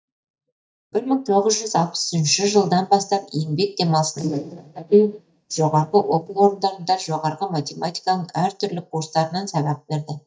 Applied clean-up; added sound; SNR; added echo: neural mask model DeepFilterNet 3.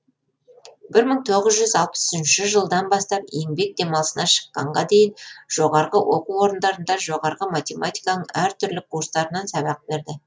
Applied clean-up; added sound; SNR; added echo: none; none; none; none.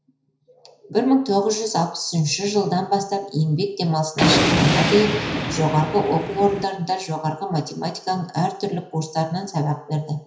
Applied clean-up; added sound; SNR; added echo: none; Thunder; -1 dB; reverberation time 0.5 s.